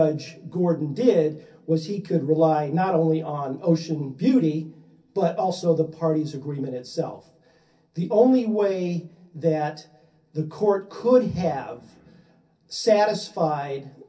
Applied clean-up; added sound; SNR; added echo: none; none; none; reverberation time 0.3 s.